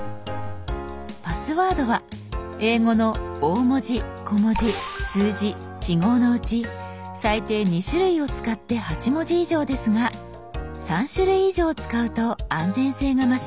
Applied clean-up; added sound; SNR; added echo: none; none; none; none.